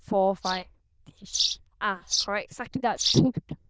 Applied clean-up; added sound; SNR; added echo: neural diffusion model UNIVERSE++.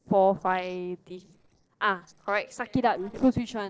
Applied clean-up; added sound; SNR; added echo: neural separator model SepFormer DNS4.